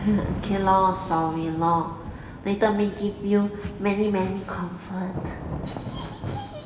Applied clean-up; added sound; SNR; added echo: none; Thunder / Rain; 10 dB; reverberation time 1.3 s.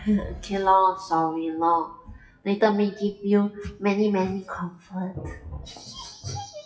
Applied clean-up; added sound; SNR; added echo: classical method WPE with log-MMSE.